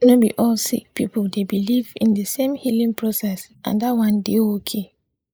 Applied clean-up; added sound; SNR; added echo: neural mask model Resemble Enhance denoiser.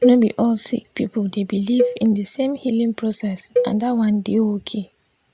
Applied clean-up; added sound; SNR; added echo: none; Cowbell; 7 dB; none.